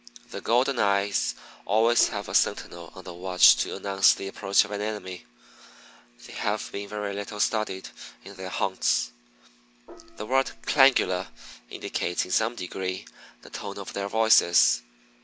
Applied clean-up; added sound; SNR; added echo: none; Gong; 19 dB; none.